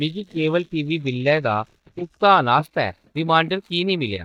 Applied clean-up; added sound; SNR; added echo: neural mask model DeepFilterNet 3.